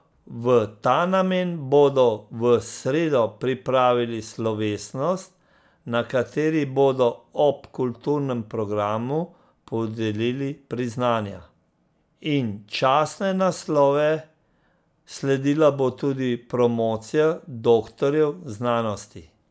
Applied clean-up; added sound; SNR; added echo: none; none; none; none.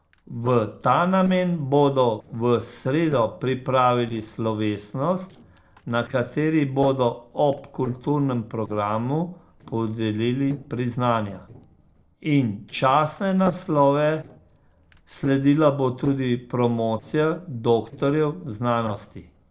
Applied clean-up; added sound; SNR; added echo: neural separator model SepFormer DNS4.